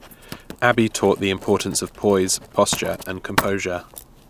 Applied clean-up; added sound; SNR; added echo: none; Writing; 11 dB; none.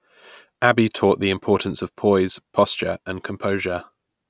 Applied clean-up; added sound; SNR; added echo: none; none; none; none.